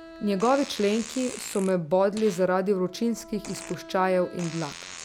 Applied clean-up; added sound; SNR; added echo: none; Wind instrument, woodwind instrument + Fart; 16 dB; none.